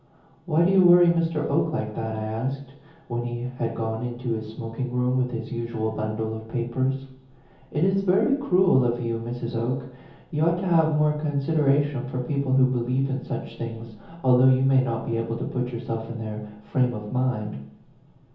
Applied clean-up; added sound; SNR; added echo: none; none; none; reverberation time 0.7 s.